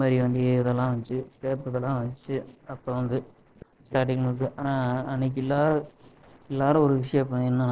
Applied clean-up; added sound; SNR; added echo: neural separator model SepFormer DNS4.